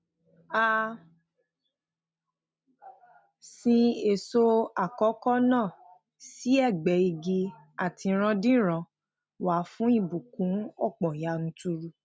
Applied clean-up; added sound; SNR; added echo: none; none; none; none.